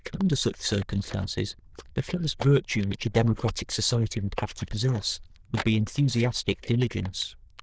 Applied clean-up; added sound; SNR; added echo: neural diffusion model UNIVERSE++.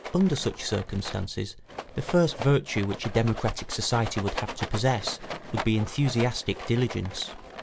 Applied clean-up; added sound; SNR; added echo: none; Rattle; 12 dB; none.